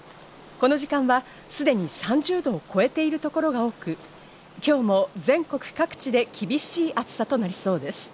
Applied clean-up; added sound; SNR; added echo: none; none; none; none.